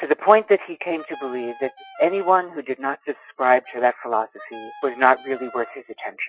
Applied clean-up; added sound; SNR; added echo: classical method Wiener filter.